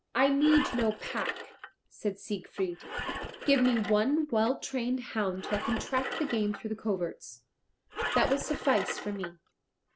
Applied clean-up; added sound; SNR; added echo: none; Engine; 9 dB; none.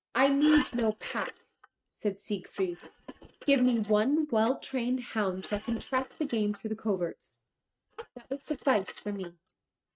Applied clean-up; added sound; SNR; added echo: neural mask model RNNoise.